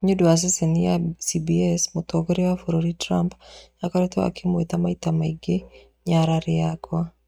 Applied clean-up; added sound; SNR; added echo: neural mask model RNNoise.